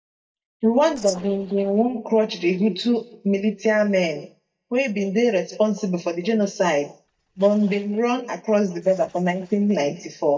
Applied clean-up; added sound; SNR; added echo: neural mask model DeepFilterNet 3.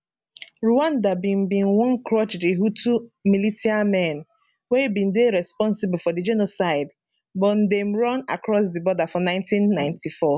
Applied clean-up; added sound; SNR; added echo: none; none; none; none.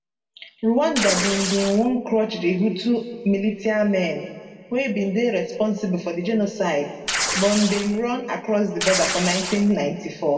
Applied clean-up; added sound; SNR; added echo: none; Tearing; 4 dB; reverberation time 1.5 s.